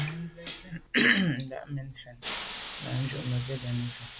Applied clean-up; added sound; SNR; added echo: none; Hiss; 12 dB; none.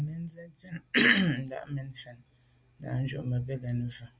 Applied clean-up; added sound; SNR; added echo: none; none; none; none.